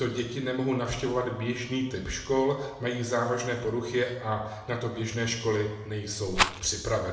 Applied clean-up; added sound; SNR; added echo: none; Rattle; 0 dB; reverberation time 0.9 s.